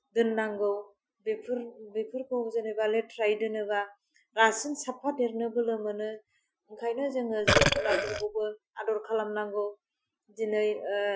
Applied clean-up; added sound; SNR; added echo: classical method Wiener filter.